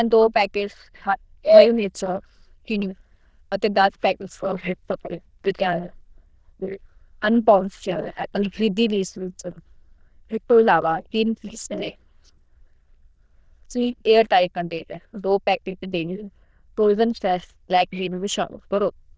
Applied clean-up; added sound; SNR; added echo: neural diffusion model UNIVERSE++.